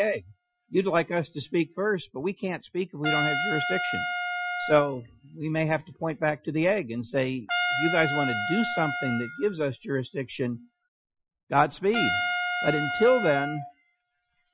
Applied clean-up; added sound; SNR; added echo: classical method Wiener filter.